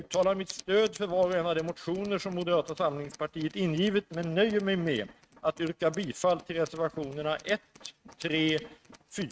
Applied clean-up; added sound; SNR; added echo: neural mask model RNNoise.